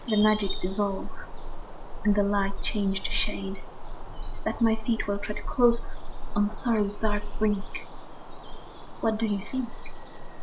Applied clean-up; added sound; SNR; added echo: none; Bird vocalization, bird call, bird song; 1 dB; none.